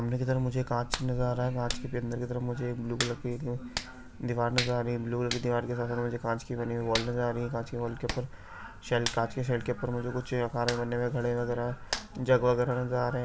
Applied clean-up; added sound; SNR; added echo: none; Hands; 11 dB; none.